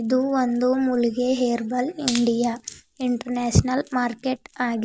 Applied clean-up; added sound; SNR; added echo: none; Wood; 18 dB; none.